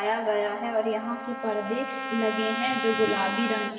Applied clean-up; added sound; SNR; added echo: none; Trumpet; 5 dB; reverberation time 2.3 s.